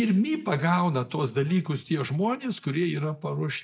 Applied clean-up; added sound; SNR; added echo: neural mask model DeepFilterNet 3.